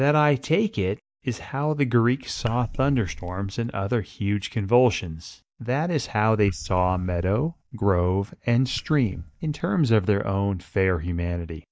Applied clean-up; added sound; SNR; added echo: neural mask model DeepFilterNet 3.